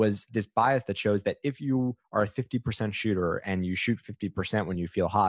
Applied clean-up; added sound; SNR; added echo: none; none; none; none.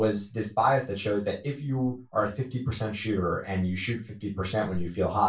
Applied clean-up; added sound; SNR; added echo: none; none; none; reverberation time 0.2 s.